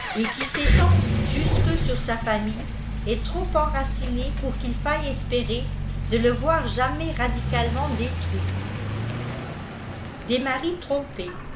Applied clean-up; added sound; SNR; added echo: none; Accelerating, revving, vroom; -3 dB; none.